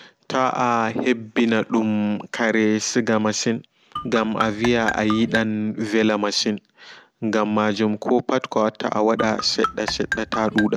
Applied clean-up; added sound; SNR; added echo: none; Marimba, xylophone; 7 dB; none.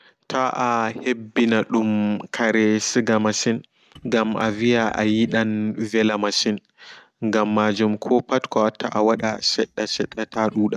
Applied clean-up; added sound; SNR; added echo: neural mask model DeepFilterNet 3.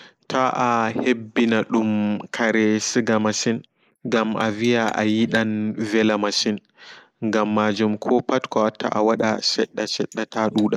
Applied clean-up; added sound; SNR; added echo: neural mask model Resemble Enhance denoiser.